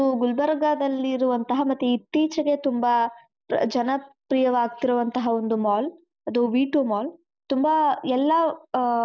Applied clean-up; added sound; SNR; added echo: none; none; none; none.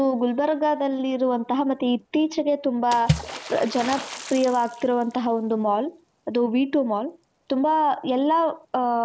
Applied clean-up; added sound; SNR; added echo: none; Water / Splash, splatter; 13 dB; none.